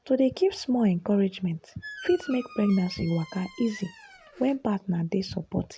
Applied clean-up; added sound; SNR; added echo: none; Squeak; 18 dB; none.